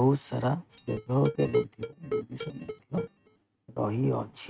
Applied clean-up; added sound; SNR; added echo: neural mask model RNNoise.